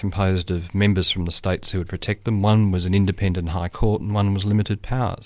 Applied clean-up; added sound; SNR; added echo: none; none; none; none.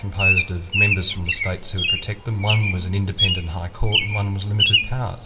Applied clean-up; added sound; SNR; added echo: none; Bird vocalization, bird call, bird song; 0 dB; reverberation time 2.1 s.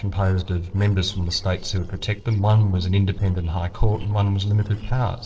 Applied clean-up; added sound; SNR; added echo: neural separator model SepFormer DNS4.